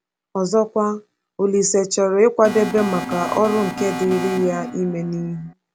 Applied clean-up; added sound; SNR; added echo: none; Alarm; 8 dB; none.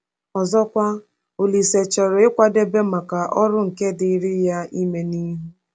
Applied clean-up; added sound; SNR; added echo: none; none; none; none.